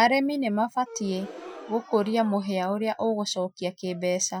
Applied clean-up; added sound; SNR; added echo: classical method Wiener filter.